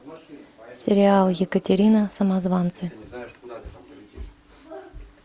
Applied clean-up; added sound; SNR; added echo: none; none; none; none.